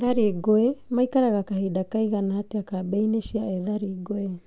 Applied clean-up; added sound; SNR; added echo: none; none; none; none.